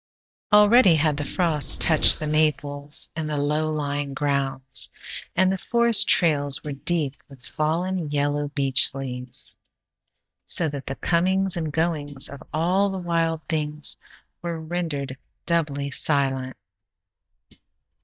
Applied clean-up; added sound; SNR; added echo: neural mask model DeepFilterNet 3.